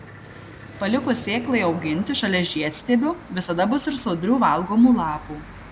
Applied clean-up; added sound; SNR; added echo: none; Church bell / Traffic noise, roadway noise + Subway, metro, underground / Sliding door; 17 dB; none.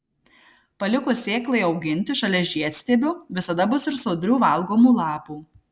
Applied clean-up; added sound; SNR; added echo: none; none; none; none.